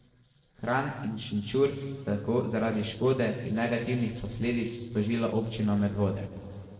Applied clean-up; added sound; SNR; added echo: neural separator model SepFormer DNS4.